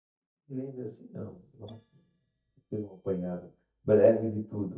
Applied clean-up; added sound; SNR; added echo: neural mask model DeepFilterNet 3.